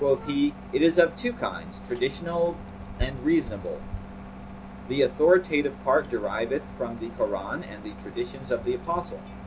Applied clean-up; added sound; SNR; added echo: none; Bicycle; 16 dB; none.